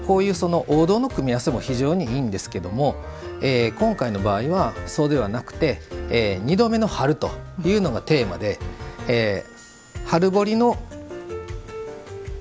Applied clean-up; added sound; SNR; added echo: none; none; none; none.